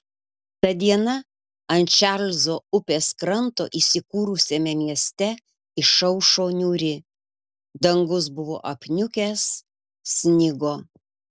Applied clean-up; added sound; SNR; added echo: none; none; none; none.